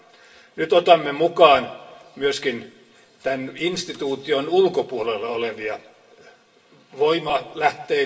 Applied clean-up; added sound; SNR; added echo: none; none; none; reverberation time 0.8 s.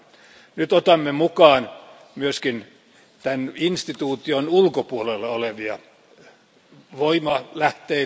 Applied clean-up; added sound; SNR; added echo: none; none; none; none.